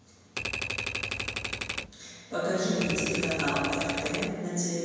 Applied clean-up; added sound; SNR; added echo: none; Typewriter; 2 dB; reverberation time 1.9 s.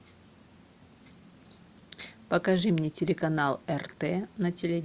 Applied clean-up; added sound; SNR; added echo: none; none; none; none.